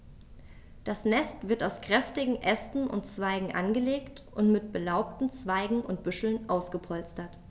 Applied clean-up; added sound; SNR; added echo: none; none; none; none.